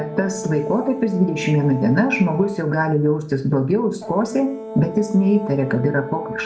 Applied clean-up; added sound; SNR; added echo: none; Brass instrument; 12 dB; reverberation time 0.5 s.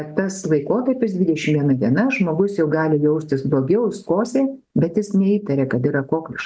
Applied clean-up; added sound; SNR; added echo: none; none; none; none.